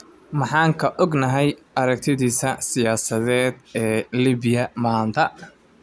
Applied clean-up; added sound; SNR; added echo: none; none; none; none.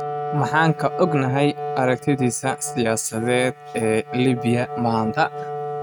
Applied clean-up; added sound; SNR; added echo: neural mask model RNNoise.